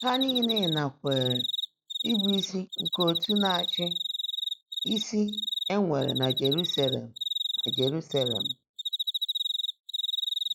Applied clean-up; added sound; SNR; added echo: classical method log-MMSE.